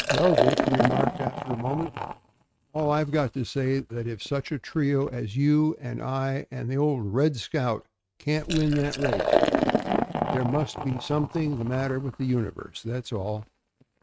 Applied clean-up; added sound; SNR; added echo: neural mask model RNNoise.